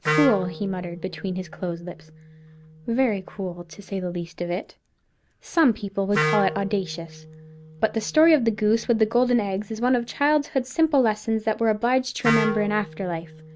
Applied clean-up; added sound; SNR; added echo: none; Wind instrument, woodwind instrument; 9 dB; none.